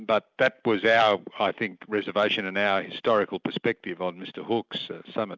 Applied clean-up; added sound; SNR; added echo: none; none; none; none.